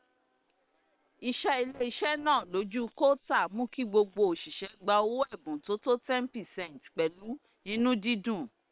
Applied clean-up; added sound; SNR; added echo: neural separator model SepFormer WHAM!.